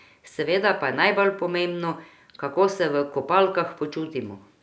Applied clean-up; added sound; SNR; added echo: none; none; none; none.